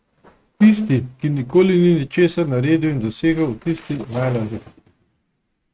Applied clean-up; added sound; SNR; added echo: neural mask model RNNoise.